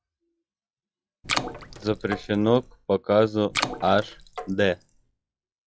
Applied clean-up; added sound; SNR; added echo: classical method log-MMSE.